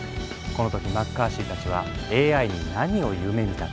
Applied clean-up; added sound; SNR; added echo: none; none; none; none.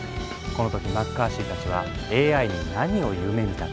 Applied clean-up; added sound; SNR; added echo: none; Wind instrument, woodwind instrument; 13 dB; none.